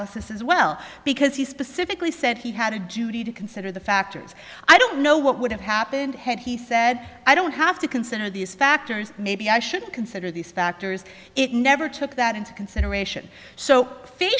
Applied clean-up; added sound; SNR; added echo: none; none; none; none.